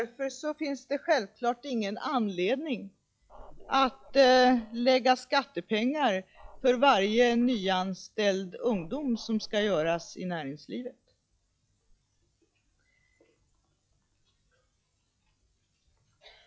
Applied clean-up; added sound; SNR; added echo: classical method log-MMSE.